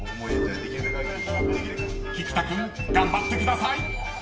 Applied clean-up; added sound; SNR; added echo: none; Organ; 3 dB; reverberation time 0.6 s.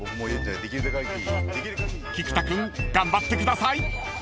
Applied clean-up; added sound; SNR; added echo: none; none; none; none.